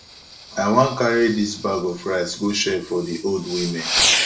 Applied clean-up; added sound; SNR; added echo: none; Fireworks; 4 dB; reverberation time 0.2 s.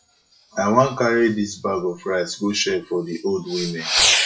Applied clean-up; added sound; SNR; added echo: classical method WPE with log-MMSE.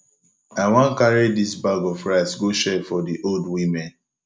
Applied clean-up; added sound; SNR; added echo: none; none; none; none.